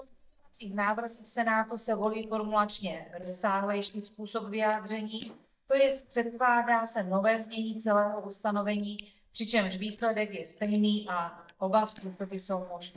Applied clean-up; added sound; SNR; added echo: neural mask model DeepFilterNet 3.